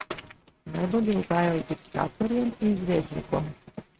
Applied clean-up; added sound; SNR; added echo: neural mask model RNNoise.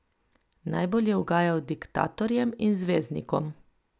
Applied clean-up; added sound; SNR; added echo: none; none; none; none.